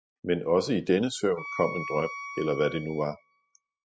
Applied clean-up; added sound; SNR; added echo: classical method spectral subtraction.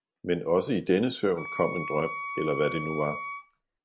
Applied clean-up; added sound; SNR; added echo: none; Wind instrument, woodwind instrument; 9 dB; none.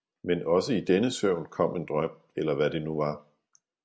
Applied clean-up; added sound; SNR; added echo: none; none; none; none.